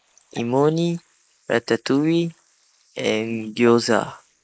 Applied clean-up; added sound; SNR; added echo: neural mask model Resemble Enhance denoiser.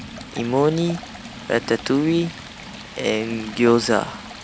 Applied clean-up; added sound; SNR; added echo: none; Stream; 14 dB; none.